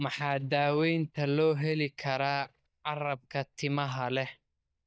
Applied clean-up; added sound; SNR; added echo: neural mask model DeepFilterNet 3.